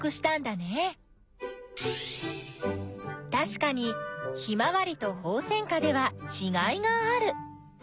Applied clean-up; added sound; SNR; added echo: none; none; none; none.